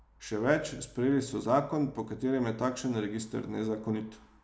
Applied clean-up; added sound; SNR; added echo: none; none; none; none.